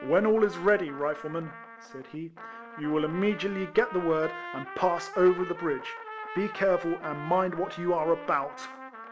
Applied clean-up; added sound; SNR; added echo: none; Trumpet; 13 dB; none.